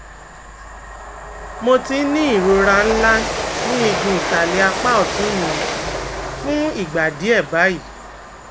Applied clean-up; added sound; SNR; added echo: none; Train; 5 dB; none.